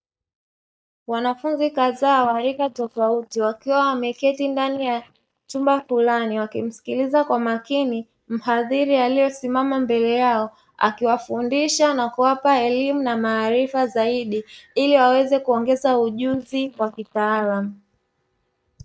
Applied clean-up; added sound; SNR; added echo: neural mask model DeepFilterNet 3.